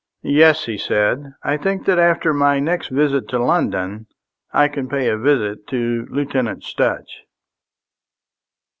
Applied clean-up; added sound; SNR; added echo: none; none; none; none.